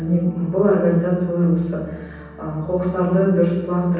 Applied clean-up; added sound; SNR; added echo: none; none; none; reverberation time 1.1 s.